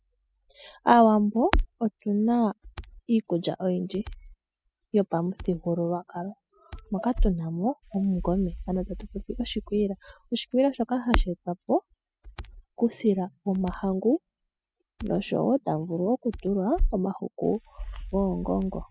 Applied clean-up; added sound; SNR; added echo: classical method spectral subtraction.